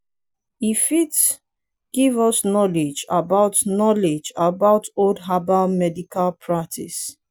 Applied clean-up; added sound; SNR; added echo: none; none; none; none.